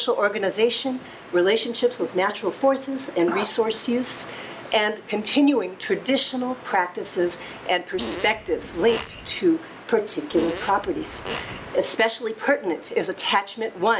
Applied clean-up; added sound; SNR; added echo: none; Fart; 11 dB; none.